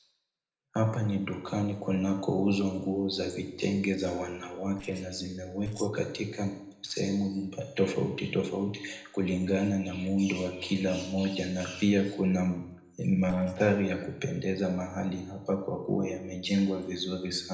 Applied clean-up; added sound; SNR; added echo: neural separator model SepFormer DNS4.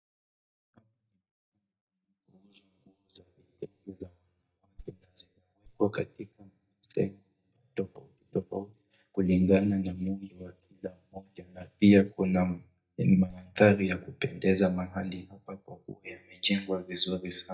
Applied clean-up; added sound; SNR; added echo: neural mask model DeepFilterNet 3.